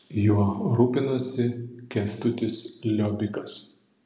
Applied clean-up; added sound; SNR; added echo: none; none; none; none.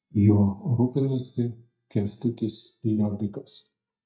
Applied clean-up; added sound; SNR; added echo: neural mask model DeepFilterNet 3.